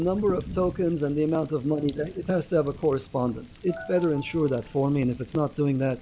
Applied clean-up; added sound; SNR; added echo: none; Thunder; 17 dB; none.